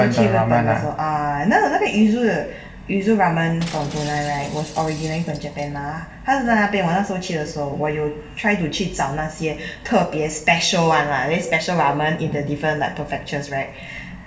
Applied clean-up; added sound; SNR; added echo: none; Shatter; 18 dB; reverberation time 1.0 s.